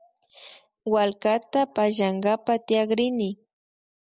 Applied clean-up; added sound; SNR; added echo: neural mask model Resemble Enhance denoiser.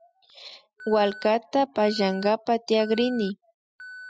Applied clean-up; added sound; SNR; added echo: classical method Wiener filter.